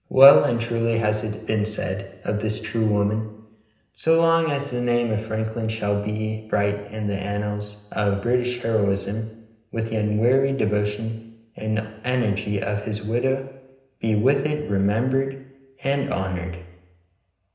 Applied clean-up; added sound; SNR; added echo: none; none; none; reverberation time 0.9 s.